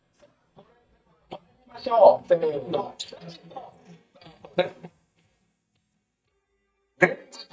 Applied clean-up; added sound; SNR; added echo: neural mask model DeepFilterNet 3.